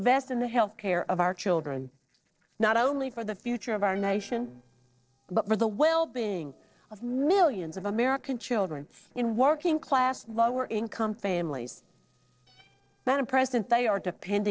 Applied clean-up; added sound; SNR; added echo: neural separator model SepFormer DNS4.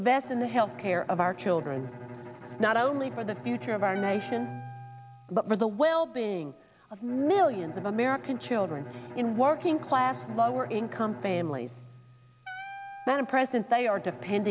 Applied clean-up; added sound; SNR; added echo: none; Wind instrument, woodwind instrument + Bowed string instrument; 14 dB; none.